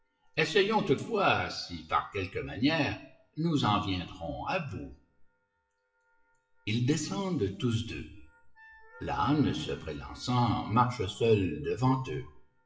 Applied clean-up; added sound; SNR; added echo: classical method WPE with log-MMSE.